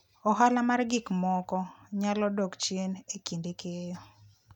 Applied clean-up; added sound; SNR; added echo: none; none; none; none.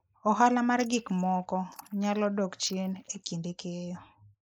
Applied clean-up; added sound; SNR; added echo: neural mask model Resemble Enhance denoiser.